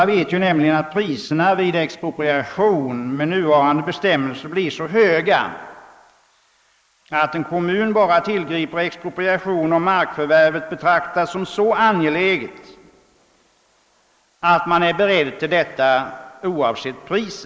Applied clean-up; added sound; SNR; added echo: neural mask model Resemble Enhance denoiser.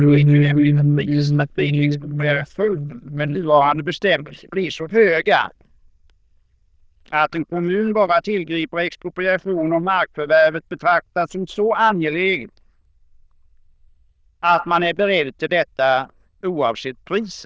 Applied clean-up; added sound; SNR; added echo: neural diffusion model UNIVERSE++.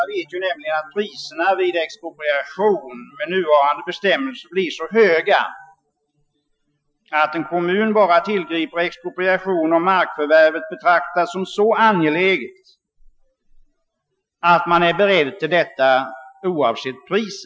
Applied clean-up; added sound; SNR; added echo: classical method Wiener filter.